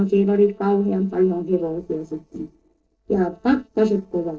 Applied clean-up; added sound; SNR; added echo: neural separator model SepFormer DNS4.